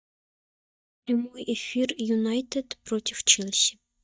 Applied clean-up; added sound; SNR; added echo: neural mask model DeepFilterNet 3.